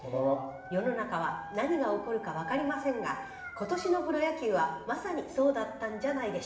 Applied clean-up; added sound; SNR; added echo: none; Dog; 14 dB; reverberation time 0.8 s.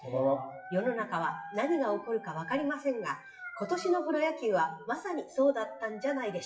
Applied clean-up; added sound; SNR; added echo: classical method WPE with log-MMSE.